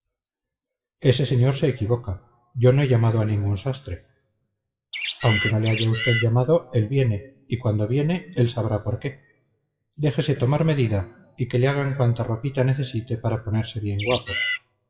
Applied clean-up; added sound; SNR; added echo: classical method WPE with log-MMSE.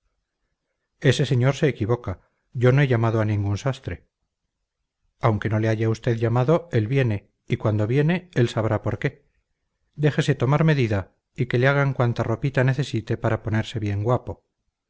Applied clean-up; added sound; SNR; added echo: none; none; none; none.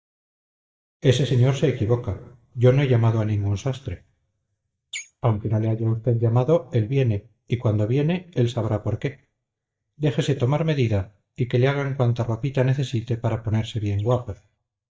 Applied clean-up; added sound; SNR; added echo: neural mask model DeepFilterNet 3.